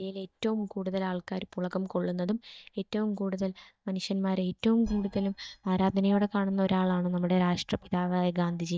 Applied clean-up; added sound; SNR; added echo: neural mask model DeepFilterNet 3.